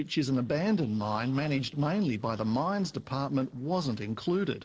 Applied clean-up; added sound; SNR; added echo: neural separator model SepFormer DNS4.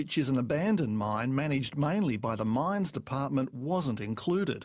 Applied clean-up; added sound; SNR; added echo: none; none; none; none.